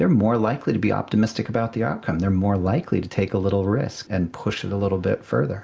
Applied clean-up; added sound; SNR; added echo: none; none; none; none.